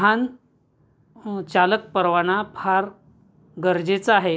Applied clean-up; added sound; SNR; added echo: none; none; none; none.